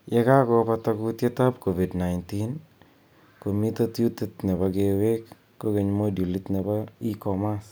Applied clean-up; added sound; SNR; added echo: none; none; none; none.